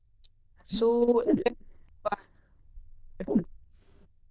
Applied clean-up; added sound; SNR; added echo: neural diffusion model UNIVERSE++.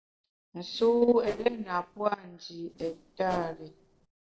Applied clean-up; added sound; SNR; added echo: neural separator model SepFormer DNS4.